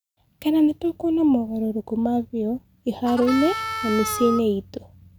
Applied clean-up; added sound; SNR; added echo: none; Harmonica; 6 dB; none.